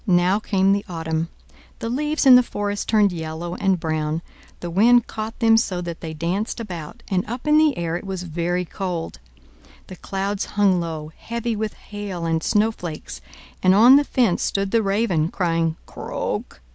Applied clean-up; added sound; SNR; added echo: none; none; none; none.